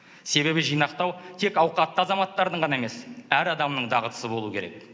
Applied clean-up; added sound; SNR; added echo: none; none; none; none.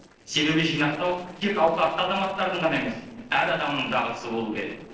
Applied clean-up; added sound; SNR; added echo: neural separator model SepFormer DNS4.